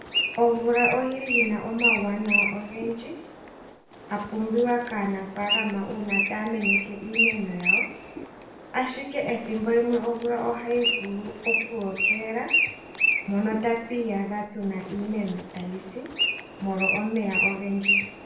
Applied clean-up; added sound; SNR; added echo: none; Bird; 1 dB; reverberation time 0.6 s.